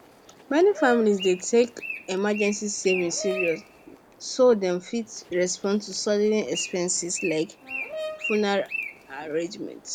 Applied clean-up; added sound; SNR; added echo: none; Brass instrument + Bird; 12 dB; none.